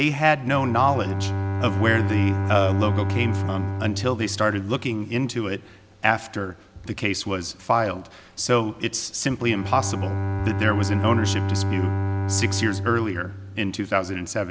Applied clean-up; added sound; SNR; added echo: none; Bowed string instrument; 3 dB; none.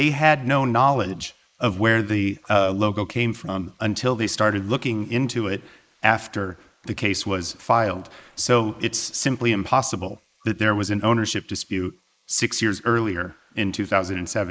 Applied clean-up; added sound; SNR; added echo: neural mask model Resemble Enhance denoiser.